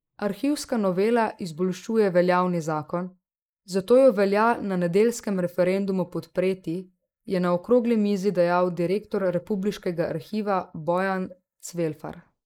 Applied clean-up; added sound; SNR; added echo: neural mask model Resemble Enhance denoiser.